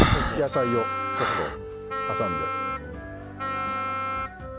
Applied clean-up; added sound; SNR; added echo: none; Breathing + Wind instrument, woodwind instrument; -3 dB; none.